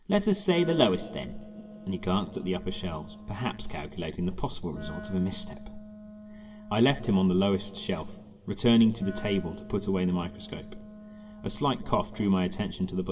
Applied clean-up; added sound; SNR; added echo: none; Wind instrument, woodwind instrument; 17 dB; reverberation time 2.7 s.